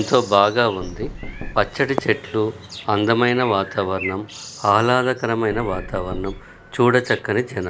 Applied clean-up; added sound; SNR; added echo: none; Knock + Bird; 15 dB; none.